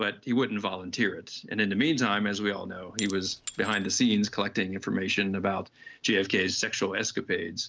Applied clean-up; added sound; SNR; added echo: none; Shatter / Crushing; 17 dB; none.